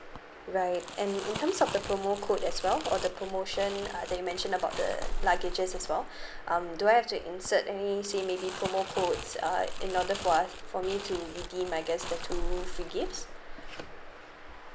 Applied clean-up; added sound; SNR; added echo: none; Crumpling, crinkling; 6 dB; none.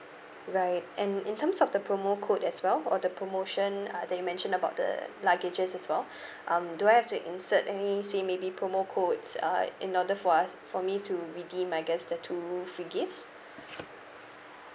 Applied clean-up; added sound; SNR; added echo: none; none; none; none.